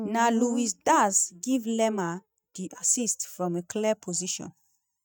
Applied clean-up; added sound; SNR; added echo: neural mask model DeepFilterNet 3.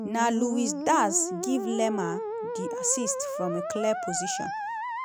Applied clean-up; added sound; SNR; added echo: none; Musical instrument; 4 dB; none.